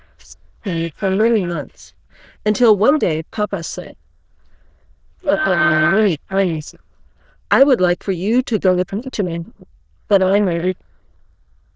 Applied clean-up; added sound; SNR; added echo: neural diffusion model UNIVERSE++.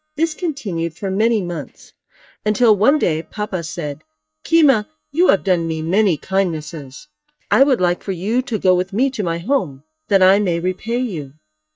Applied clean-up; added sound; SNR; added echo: neural mask model DeepFilterNet 3.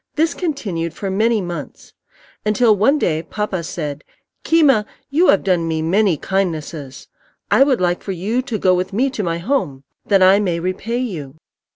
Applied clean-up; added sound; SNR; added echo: none; none; none; none.